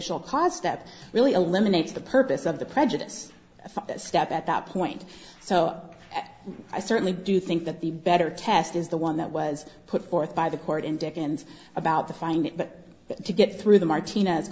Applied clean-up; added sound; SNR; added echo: none; none; none; none.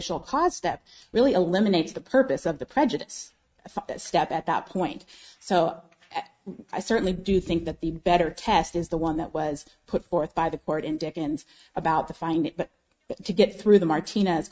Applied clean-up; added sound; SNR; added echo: neural mask model RNNoise.